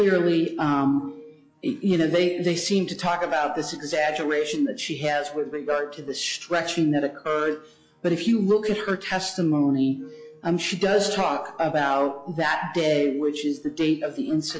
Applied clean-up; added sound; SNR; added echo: classical method log-MMSE.